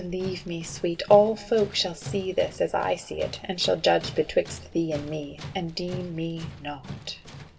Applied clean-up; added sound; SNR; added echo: none; Tools; 15 dB; reverberation time 0.1 s.